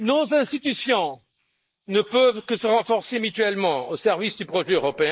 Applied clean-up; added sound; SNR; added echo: neural mask model Resemble Enhance denoiser.